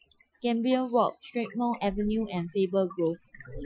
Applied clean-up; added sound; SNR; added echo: classical method Wiener filter.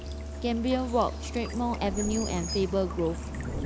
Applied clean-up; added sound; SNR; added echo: none; Stream / Bird vocalization, bird call, bird song + Musical instrument; 5 dB; none.